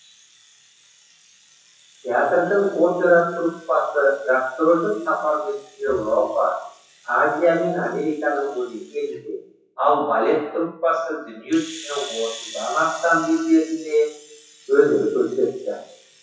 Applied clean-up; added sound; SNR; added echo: classical method WPE with log-MMSE.